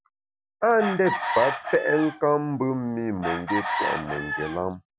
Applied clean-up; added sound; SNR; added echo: none; Chicken, rooster; 6 dB; none.